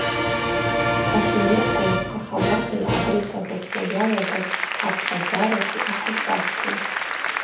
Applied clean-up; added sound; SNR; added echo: none; Applause; -2 dB; reverberation time 0.7 s.